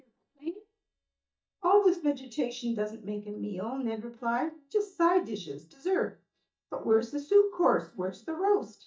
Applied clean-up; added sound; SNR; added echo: neural mask model DeepFilterNet 3.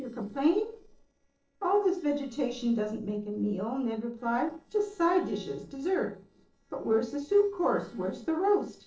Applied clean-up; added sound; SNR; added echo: neural separator model SepFormer DNS4.